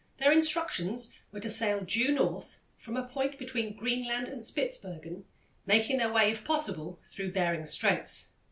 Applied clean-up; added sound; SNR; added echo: none; none; none; none.